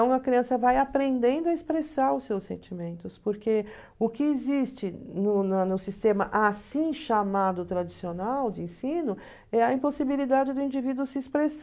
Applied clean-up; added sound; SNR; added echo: none; none; none; none.